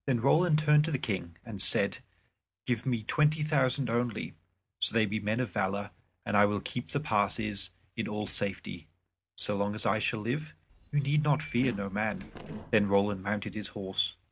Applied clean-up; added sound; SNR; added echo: neural separator model SepFormer DNS4.